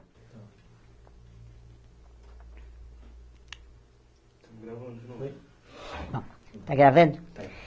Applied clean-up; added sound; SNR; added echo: none; none; none; none.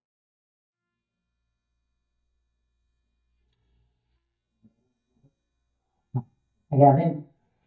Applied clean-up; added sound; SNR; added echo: neural mask model DeepFilterNet 3.